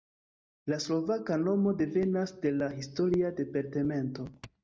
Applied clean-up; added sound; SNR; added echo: neural mask model DeepFilterNet 3.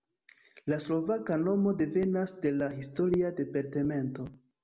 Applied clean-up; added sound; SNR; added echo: none; none; none; none.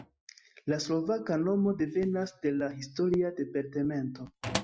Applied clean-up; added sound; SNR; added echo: classical method Wiener filter.